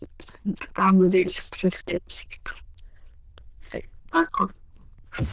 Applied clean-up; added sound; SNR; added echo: neural diffusion model UNIVERSE++.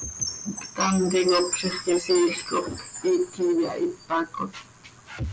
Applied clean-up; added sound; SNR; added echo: none; Chime; 10 dB; none.